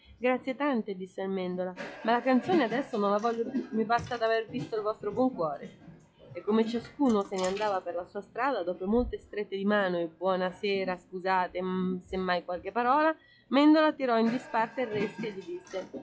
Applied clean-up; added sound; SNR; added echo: classical method log-MMSE.